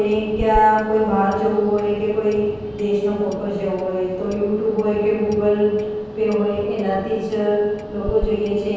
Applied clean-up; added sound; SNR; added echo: none; Clock; 16 dB; reverberation time 1.2 s.